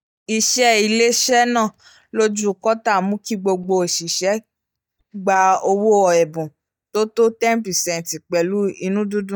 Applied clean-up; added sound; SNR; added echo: neural mask model DeepFilterNet 3.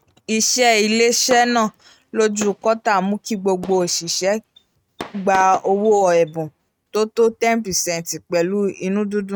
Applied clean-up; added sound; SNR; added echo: neural mask model RNNoise.